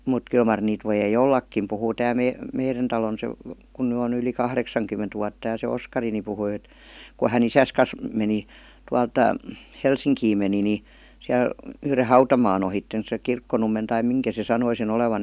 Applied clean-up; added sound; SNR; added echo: none; none; none; none.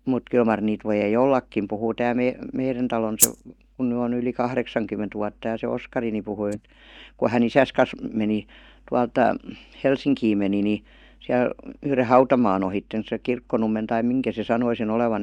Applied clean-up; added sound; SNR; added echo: neural mask model DeepFilterNet 3.